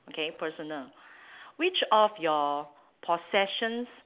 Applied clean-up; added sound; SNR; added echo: none; none; none; none.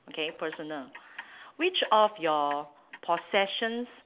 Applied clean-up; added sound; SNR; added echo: none; Clock; 19 dB; none.